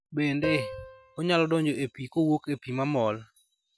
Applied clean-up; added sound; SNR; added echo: none; Piano; 12 dB; none.